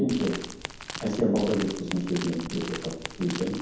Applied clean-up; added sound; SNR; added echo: none; Crumpling, crinkling / Crackle; 11 dB; reverberation time 0.9 s.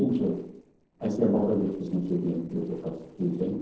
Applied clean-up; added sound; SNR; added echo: neural separator model SepFormer DNS4.